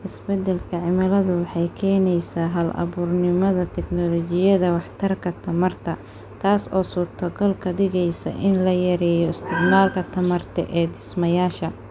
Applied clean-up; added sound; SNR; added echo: none; none; none; none.